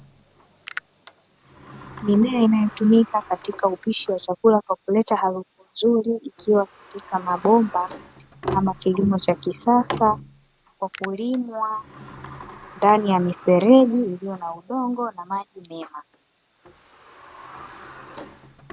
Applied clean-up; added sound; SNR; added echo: none; Sliding door; 17 dB; none.